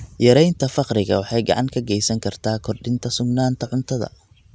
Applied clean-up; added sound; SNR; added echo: none; none; none; none.